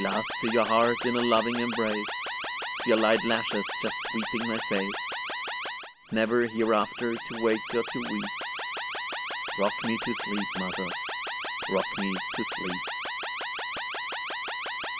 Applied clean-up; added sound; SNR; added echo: none; Alarm; 4 dB; none.